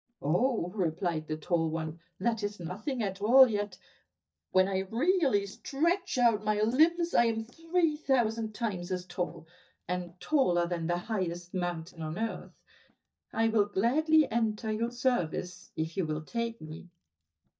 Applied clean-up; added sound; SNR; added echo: neural mask model DeepFilterNet 3.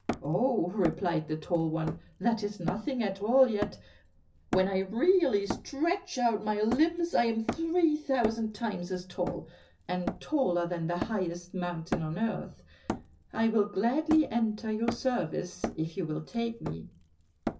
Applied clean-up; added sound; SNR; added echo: none; Hammer; 10 dB; reverberation time 0.4 s.